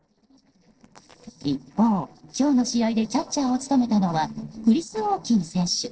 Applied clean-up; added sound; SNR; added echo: neural separator model SepFormer DNS4.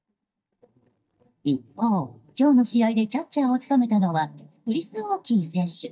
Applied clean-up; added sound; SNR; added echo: neural mask model DeepFilterNet 3.